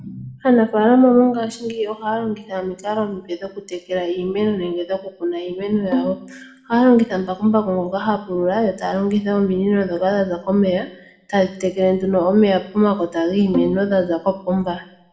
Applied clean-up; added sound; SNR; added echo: none; Bowed string instrument; 9 dB; reverberation time 0.6 s.